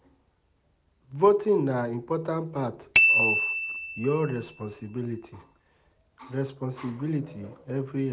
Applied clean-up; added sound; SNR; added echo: none; Bicycle bell; -1 dB; none.